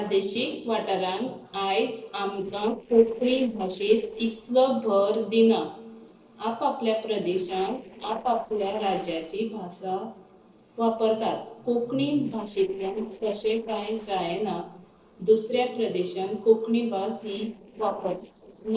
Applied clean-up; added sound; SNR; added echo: neural separator model SepFormer DNS4.